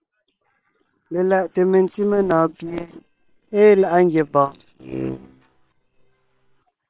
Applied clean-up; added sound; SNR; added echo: neural separator model SepFormer WHAM!.